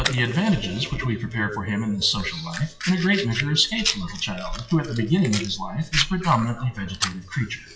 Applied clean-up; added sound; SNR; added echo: classical method WPE with log-MMSE.